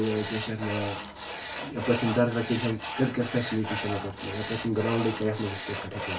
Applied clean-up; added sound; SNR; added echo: none; Tools; 7 dB; reverberation time 0.2 s.